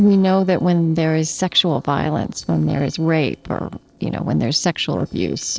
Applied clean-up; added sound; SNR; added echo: neural separator model SepFormer DNS4.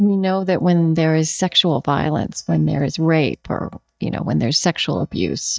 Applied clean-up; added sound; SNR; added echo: neural mask model DeepFilterNet 3.